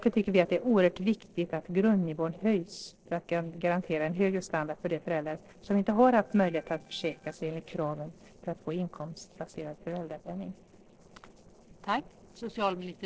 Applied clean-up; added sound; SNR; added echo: neural separator model SepFormer DNS4.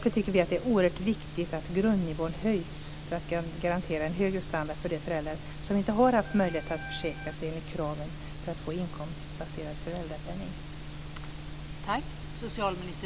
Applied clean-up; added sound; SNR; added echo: none; Organ; 14 dB; none.